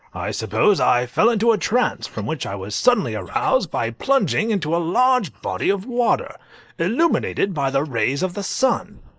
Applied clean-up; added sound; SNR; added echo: neural mask model Resemble Enhance denoiser.